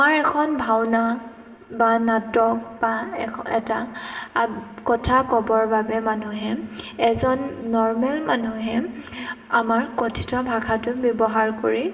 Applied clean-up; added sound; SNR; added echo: none; none; none; reverberation time 2.2 s.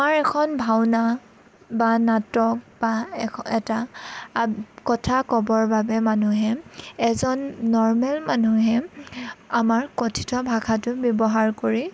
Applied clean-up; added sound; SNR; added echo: none; none; none; none.